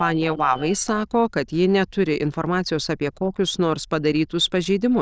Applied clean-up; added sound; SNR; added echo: neural diffusion model UNIVERSE++.